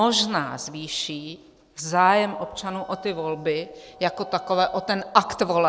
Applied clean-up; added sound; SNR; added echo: neural separator model SepFormer DNS4.